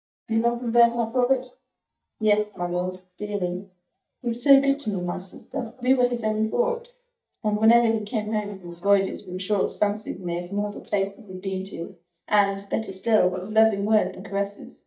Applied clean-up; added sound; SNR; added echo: neural mask model DeepFilterNet 3.